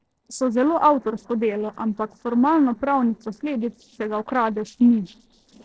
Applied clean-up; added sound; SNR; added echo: neural separator model SepFormer DNS4.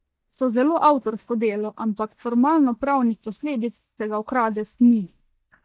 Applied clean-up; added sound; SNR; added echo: neural mask model DeepFilterNet 3.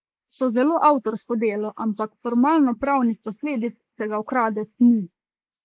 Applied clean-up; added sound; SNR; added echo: neural mask model Resemble Enhance denoiser.